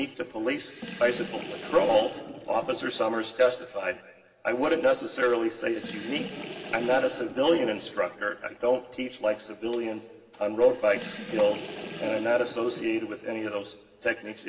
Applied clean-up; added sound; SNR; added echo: none; Sink (filling or washing) / Water; 13 dB; reverberation time 1.3 s.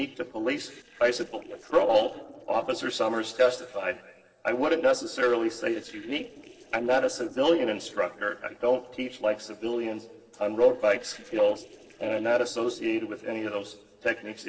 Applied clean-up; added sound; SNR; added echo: neural separator model SepFormer DNS4.